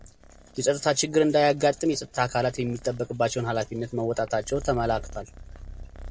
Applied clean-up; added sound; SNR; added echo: none; Purr; 17 dB; none.